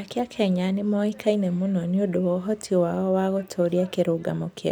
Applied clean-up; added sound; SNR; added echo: none; none; none; none.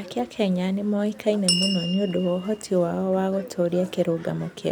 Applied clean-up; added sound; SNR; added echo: none; Door / Bell; 10 dB; none.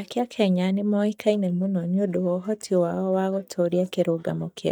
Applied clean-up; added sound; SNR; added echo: neural mask model DeepFilterNet 3.